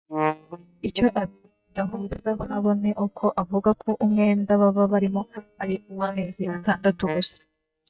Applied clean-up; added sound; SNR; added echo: neural mask model DeepFilterNet 3.